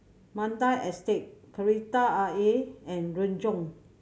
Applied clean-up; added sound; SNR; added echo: none; none; none; none.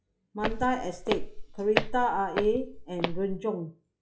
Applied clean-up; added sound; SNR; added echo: classical method log-MMSE.